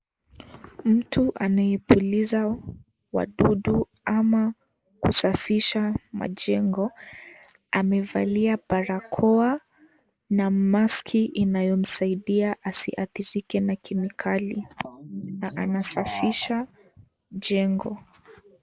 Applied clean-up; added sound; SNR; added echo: neural mask model Resemble Enhance denoiser.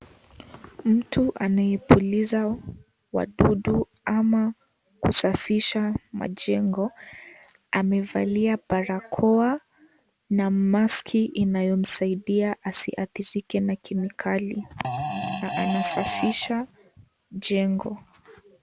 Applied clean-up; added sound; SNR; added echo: none; Fart; 5 dB; none.